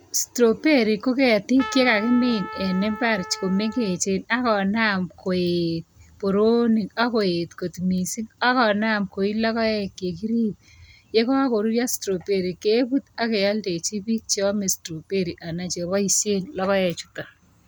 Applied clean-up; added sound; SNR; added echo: none; Trumpet; 13 dB; none.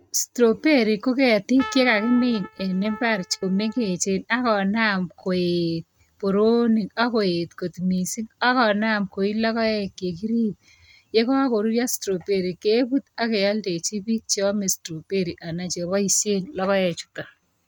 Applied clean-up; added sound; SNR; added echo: neural mask model RNNoise.